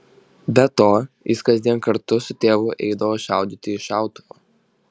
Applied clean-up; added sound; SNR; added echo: none; none; none; none.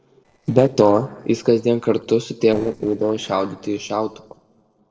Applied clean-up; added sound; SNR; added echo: neural separator model SepFormer DNS4.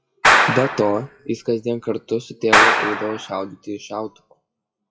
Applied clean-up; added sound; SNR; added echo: classical method WPE with log-MMSE.